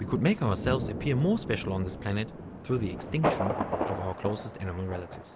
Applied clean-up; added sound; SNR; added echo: none; Thunder; 4 dB; none.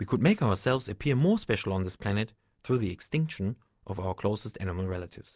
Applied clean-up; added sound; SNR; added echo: none; none; none; none.